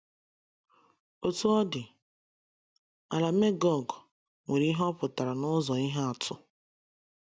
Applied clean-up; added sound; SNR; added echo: none; none; none; none.